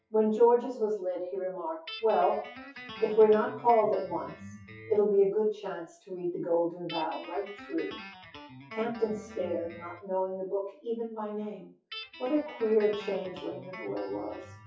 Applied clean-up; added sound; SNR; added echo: classical method WPE with log-MMSE.